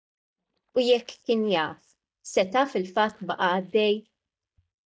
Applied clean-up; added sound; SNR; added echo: neural mask model DeepFilterNet 3.